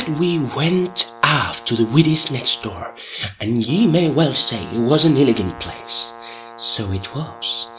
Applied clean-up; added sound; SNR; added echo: none; Brass instrument; 18 dB; none.